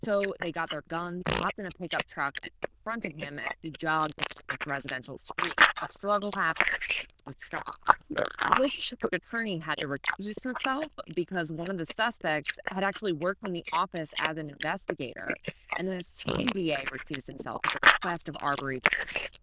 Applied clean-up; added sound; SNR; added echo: neural diffusion model UNIVERSE++.